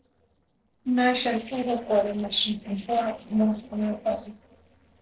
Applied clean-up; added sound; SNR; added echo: neural separator model SepFormer DNS4.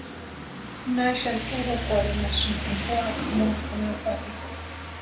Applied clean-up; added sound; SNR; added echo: none; Rain; 3 dB; reverberation time 0.4 s.